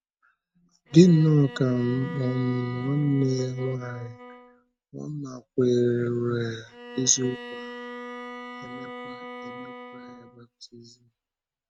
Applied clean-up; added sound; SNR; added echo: neural mask model RNNoise.